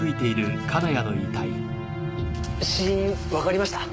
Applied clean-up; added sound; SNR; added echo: none; none; none; none.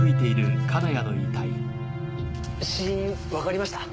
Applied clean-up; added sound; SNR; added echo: none; Marimba, xylophone; -1 dB; none.